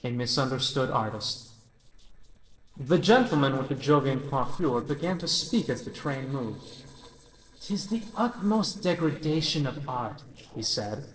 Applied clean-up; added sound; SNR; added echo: neural separator model SepFormer DNS4.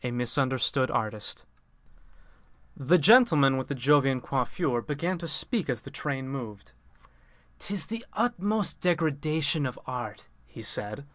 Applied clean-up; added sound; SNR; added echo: none; none; none; none.